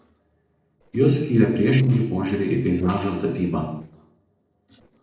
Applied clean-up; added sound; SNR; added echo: neural separator model SepFormer DNS4.